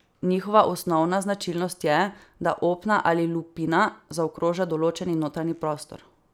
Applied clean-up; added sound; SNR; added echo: none; none; none; none.